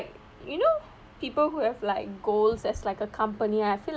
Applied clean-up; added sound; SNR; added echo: none; none; none; none.